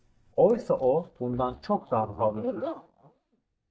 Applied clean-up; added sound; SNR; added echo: neural mask model DeepFilterNet 3.